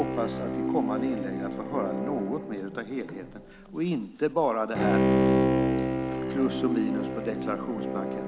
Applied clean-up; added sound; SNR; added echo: none; Bowed string instrument; -3 dB; none.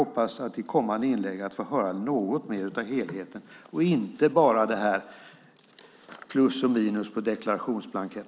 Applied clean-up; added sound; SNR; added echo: none; none; none; none.